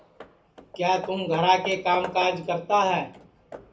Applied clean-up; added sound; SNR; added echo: none; Hammer / Wood; 15 dB; reverberation time 0.3 s.